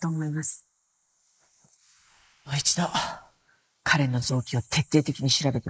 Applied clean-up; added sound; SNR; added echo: neural mask model Resemble Enhance denoiser.